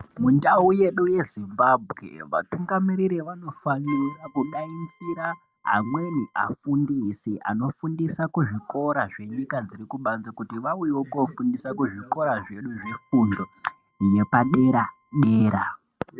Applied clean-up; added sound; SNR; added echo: neural mask model RNNoise.